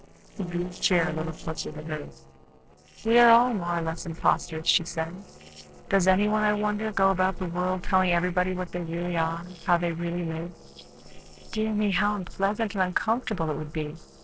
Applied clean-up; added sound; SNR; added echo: neural separator model SepFormer DNS4.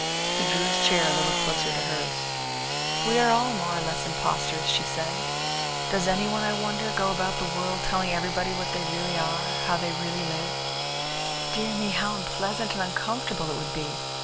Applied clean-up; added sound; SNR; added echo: none; Sawing / Engine; -1 dB; none.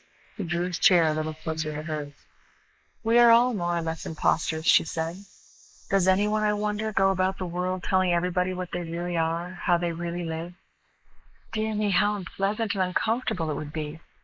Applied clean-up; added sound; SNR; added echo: neural mask model Resemble Enhance denoiser.